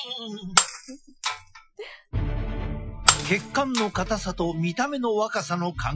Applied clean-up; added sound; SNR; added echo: classical method Wiener filter.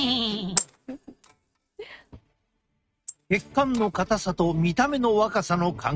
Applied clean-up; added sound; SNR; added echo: neural mask model RNNoise.